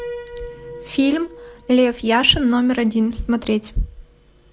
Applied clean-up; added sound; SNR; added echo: none; Piano; 18 dB; none.